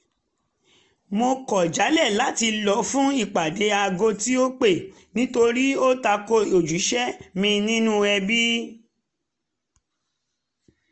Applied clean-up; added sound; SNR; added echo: none; none; none; none.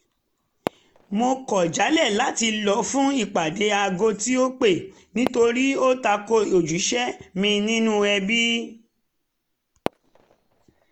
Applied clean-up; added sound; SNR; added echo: none; Fireworks; 18 dB; none.